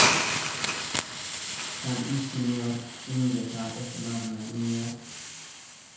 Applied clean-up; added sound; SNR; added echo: none; Hiss; -1 dB; reverberation time 0.9 s.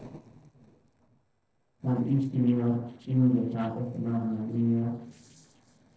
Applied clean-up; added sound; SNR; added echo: neural separator model SepFormer DNS4.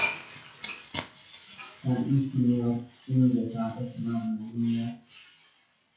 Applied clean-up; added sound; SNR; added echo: classical method WPE with log-MMSE.